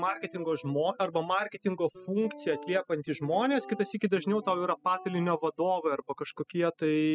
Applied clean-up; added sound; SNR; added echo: classical method spectral subtraction.